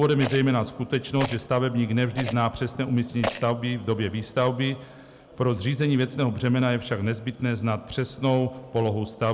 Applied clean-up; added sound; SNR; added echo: none; Rattle; 12 dB; none.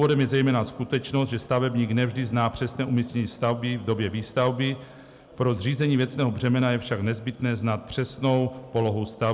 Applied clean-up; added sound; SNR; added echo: none; none; none; none.